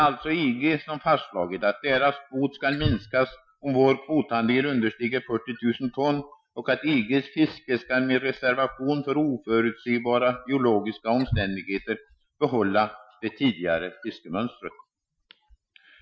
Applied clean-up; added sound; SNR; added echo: classical method Wiener filter.